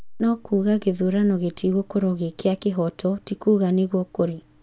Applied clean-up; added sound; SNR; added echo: none; none; none; none.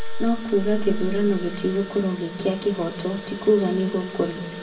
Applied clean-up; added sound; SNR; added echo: none; Engine / Drill; 16 dB; reverberation time 1.4 s.